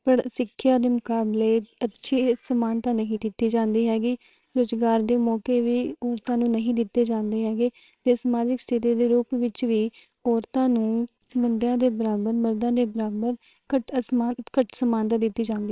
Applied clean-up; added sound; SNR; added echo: neural separator model SepFormer WHAMR!.